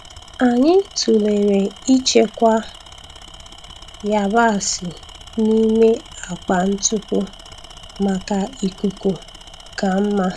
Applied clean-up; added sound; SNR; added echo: none; Tools; 19 dB; none.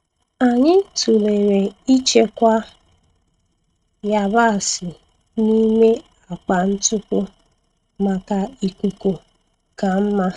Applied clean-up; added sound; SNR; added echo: neural mask model RNNoise.